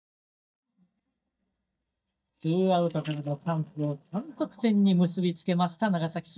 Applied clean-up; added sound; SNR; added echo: neural mask model DeepFilterNet 3.